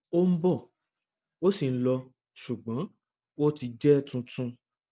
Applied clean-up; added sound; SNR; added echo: none; none; none; none.